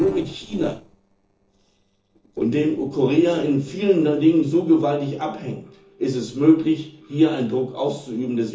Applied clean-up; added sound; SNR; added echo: neural separator model SepFormer DNS4.